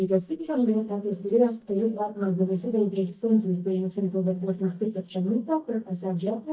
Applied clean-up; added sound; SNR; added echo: neural mask model DeepFilterNet 3.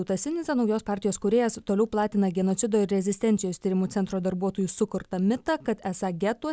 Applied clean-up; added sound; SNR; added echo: none; none; none; none.